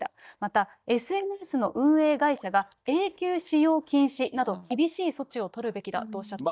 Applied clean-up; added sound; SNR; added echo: neural mask model DeepFilterNet 3.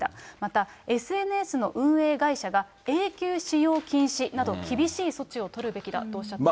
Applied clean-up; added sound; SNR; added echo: none; none; none; none.